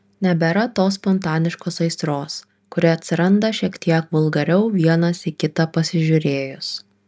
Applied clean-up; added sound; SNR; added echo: none; none; none; none.